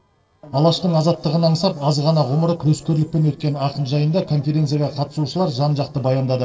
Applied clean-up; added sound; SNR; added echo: neural separator model SepFormer DNS4.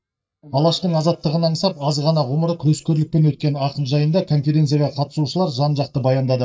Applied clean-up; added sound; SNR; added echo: neural mask model DeepFilterNet 3.